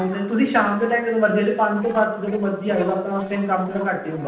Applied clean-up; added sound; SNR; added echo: neural separator model SepFormer DNS4.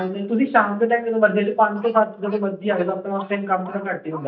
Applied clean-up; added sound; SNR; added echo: neural mask model DeepFilterNet 3.